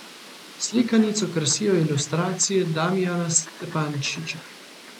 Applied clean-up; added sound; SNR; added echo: none; Fowl; 18 dB; none.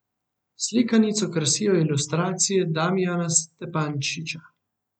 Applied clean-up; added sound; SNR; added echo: none; none; none; none.